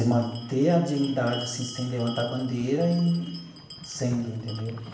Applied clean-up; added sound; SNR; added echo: none; Bell; 16 dB; reverberation time 0.8 s.